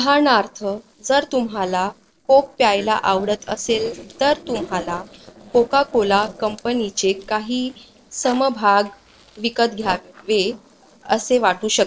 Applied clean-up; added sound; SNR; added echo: neural separator model SepFormer DNS4.